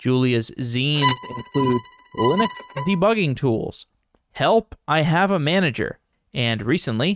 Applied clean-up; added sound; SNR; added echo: neural mask model RNNoise.